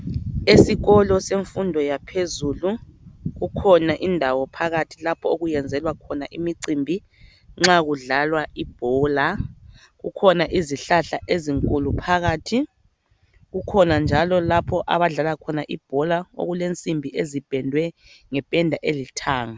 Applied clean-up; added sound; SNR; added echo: none; none; none; none.